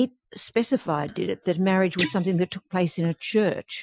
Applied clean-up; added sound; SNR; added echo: classical method Wiener filter.